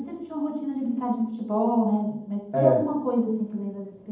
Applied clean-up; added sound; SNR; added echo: none; none; none; reverberation time 0.8 s.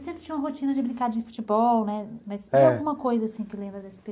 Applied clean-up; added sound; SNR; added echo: none; none; none; none.